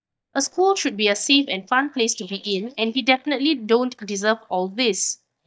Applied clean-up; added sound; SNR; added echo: neural mask model DeepFilterNet 3.